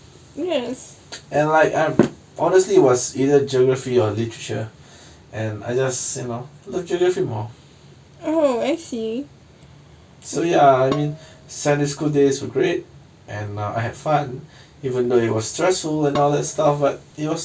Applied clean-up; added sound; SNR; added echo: none; Dishes, pots, and pans; 14 dB; none.